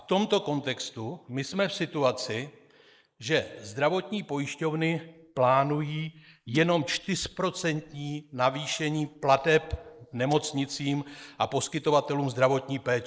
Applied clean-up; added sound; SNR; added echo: neural mask model Resemble Enhance denoiser.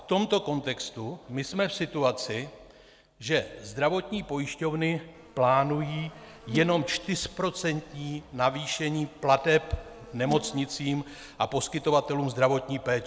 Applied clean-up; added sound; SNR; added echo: none; Insect; 16 dB; none.